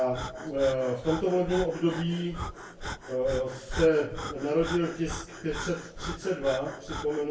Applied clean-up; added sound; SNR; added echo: none; Breathing; 10 dB; reverberation time 0.3 s.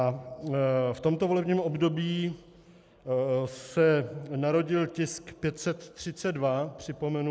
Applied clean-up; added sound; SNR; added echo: none; none; none; none.